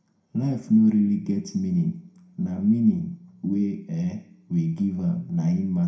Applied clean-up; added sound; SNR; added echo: none; none; none; reverberation time 0.5 s.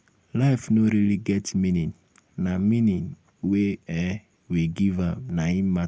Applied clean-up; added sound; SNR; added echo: none; none; none; none.